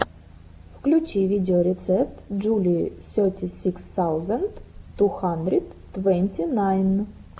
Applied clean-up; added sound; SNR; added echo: none; none; none; none.